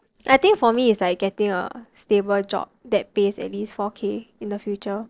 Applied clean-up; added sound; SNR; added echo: neural separator model SepFormer DNS4.